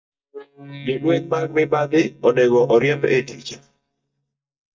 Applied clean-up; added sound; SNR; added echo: neural mask model DeepFilterNet 3.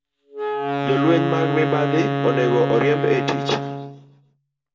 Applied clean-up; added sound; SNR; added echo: none; Wind instrument, woodwind instrument; 1 dB; reverberation time 0.8 s.